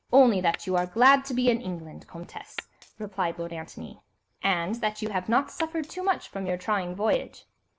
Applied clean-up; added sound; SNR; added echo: none; Glass; 17 dB; none.